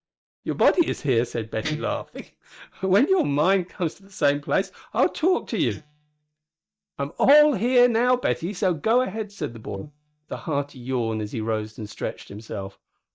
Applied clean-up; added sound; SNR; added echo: neural mask model DeepFilterNet 3.